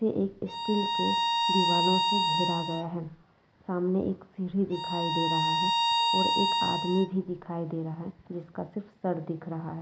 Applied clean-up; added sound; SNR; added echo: none; Bowed string instrument; -3 dB; none.